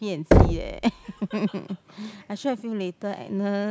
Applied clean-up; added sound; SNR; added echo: none; Knock; -4 dB; none.